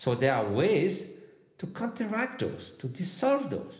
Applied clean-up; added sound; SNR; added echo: none; none; none; reverberation time 1.1 s.